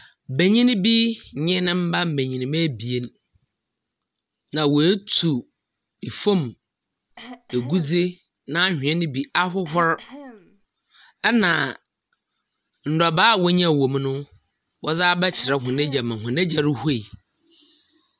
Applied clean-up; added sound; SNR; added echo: none; Cough; 19 dB; none.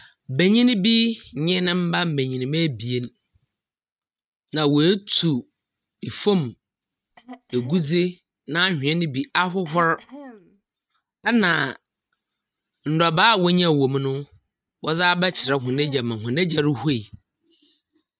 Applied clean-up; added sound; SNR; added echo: neural mask model RNNoise.